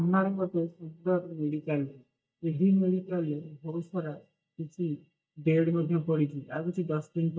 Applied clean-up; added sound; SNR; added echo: neural mask model DeepFilterNet 3.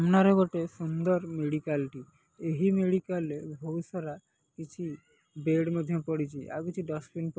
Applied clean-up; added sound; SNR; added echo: none; none; none; none.